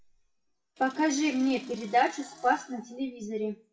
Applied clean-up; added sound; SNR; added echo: classical method WPE with log-MMSE.